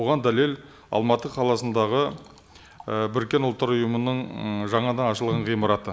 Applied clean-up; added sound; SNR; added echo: none; none; none; none.